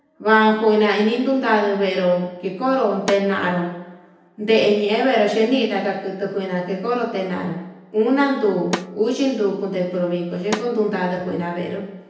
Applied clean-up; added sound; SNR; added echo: none; Snare drum; 14 dB; reverberation time 0.9 s.